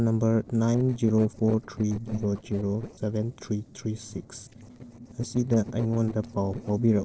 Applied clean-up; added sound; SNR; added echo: neural separator model SepFormer DNS4.